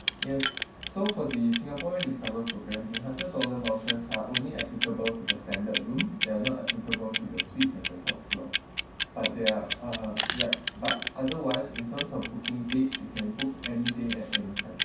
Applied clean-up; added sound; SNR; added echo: none; Clock; -1 dB; reverberation time 0.6 s.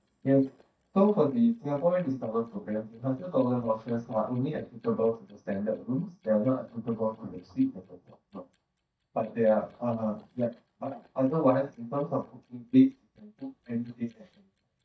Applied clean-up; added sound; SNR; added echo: neural mask model DeepFilterNet 3.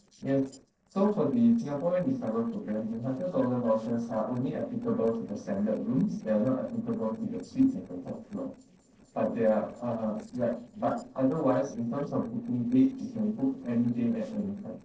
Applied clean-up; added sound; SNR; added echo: neural separator model SepFormer DNS4.